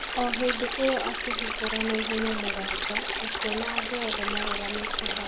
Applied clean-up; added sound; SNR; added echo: none; Stream; -2 dB; none.